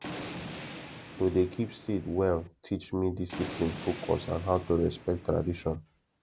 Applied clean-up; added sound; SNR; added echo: none; Thunder; 12 dB; none.